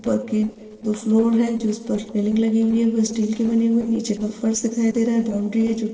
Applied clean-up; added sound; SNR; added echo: neural separator model SepFormer DNS4.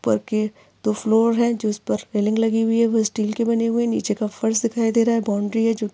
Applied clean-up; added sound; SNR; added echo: none; none; none; none.